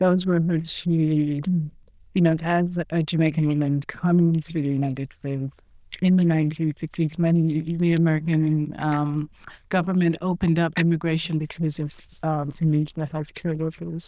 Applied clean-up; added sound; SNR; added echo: neural diffusion model UNIVERSE++.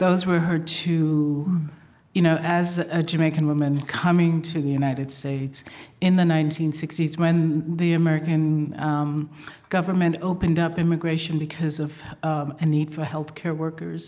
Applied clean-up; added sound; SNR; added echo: none; none; none; none.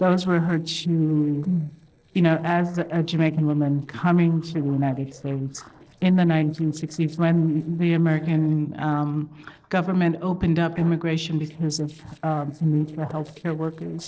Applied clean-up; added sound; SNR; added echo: neural separator model SepFormer DNS4.